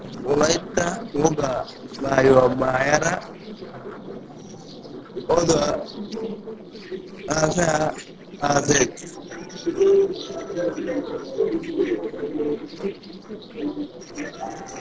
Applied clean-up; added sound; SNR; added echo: neural separator model SepFormer DNS4.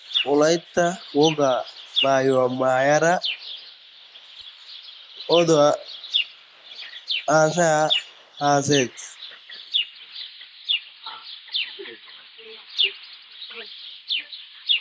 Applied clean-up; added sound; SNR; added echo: neural mask model Resemble Enhance denoiser.